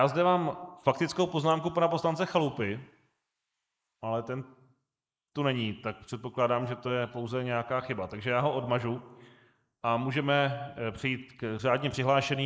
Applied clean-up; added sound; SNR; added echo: neural mask model Resemble Enhance denoiser.